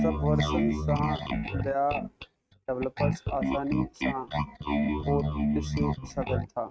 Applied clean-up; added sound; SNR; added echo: neural mask model RNNoise.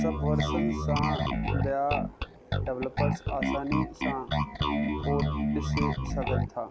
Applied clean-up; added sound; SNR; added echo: none; Bass guitar; -5 dB; none.